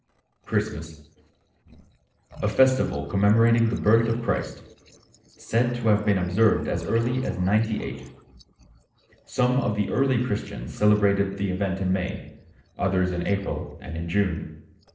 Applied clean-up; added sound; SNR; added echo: neural separator model SepFormer DNS4.